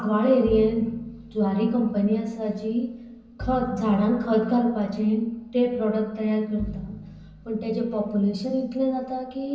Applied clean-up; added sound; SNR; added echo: none; Bowed string instrument; 18 dB; reverberation time 0.3 s.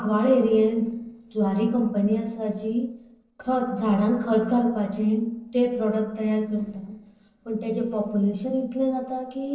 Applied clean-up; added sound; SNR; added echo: neural separator model SepFormer DNS4.